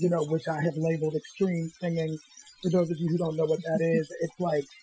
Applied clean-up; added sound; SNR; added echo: classical method Wiener filter.